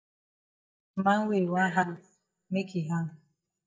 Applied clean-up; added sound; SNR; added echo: neural mask model DeepFilterNet 3.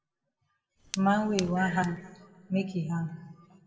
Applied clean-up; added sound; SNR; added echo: none; Fire; 14 dB; reverberation time 1.3 s.